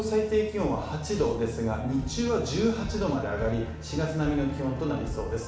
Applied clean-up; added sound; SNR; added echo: none; none; none; reverberation time 0.8 s.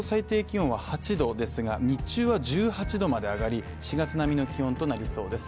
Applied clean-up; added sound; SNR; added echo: none; none; none; none.